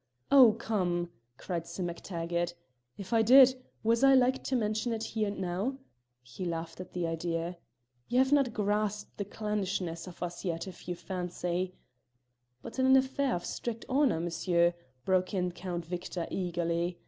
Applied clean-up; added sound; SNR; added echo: none; none; none; none.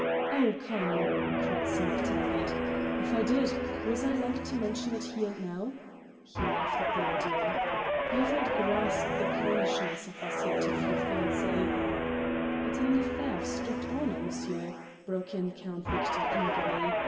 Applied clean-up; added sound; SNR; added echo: none; Guitar; -3 dB; reverberation time 2.5 s.